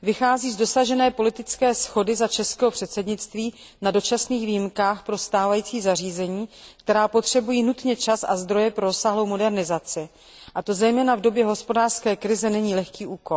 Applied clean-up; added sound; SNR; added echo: none; none; none; none.